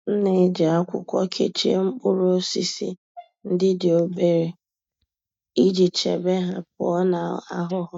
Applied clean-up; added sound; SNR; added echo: neural mask model DeepFilterNet 3.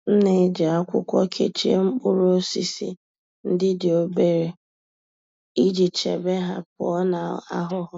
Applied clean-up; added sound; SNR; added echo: none; none; none; none.